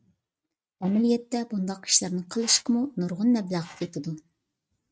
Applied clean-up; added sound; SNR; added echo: neural mask model RNNoise.